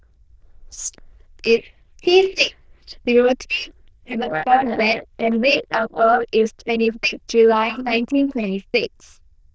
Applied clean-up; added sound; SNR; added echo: neural diffusion model UNIVERSE++.